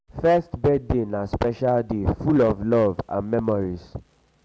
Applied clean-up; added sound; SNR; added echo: none; none; none; none.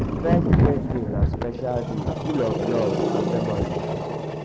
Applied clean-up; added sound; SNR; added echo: none; Growling + Thunder; -5 dB; none.